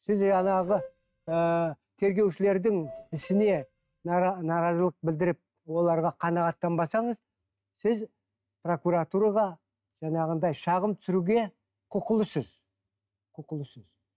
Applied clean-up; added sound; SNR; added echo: neural mask model RNNoise.